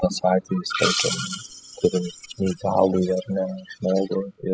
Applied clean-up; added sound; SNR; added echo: classical method spectral subtraction.